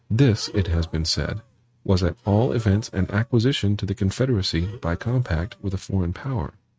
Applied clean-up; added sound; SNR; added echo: neural mask model RNNoise.